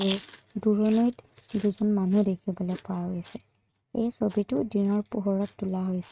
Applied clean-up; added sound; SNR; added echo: neural mask model RNNoise.